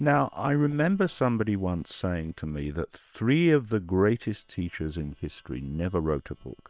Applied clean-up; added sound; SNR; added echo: neural separator model SepFormer WHAM!.